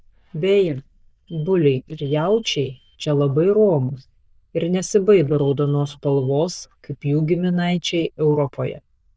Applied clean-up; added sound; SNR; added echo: neural diffusion model UNIVERSE++.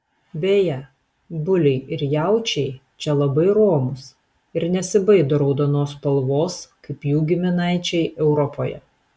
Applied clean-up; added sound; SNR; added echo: none; none; none; none.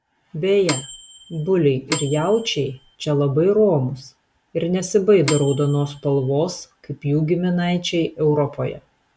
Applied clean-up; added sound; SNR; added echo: none; Microwave oven / Bell; 11 dB; none.